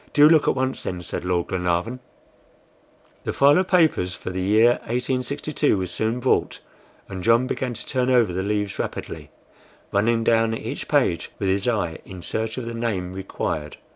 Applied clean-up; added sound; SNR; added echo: none; none; none; none.